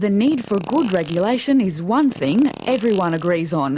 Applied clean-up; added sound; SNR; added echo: none; Fart; 19 dB; none.